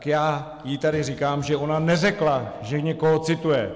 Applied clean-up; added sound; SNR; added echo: none; none; none; none.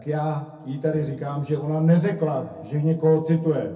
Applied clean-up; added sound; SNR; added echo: none; none; none; reverberation time 0.3 s.